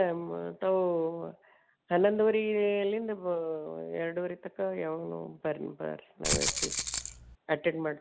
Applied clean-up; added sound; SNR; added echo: none; Rattle (instrument); 0 dB; none.